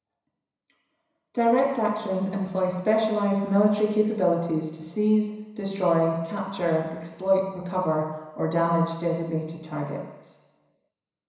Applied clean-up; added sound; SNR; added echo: none; none; none; reverberation time 1.0 s.